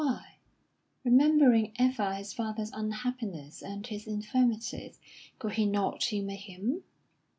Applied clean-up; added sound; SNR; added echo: none; none; none; none.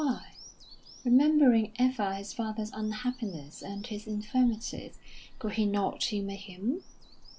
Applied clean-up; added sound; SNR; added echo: none; Bird vocalization, bird call, bird song; 18 dB; none.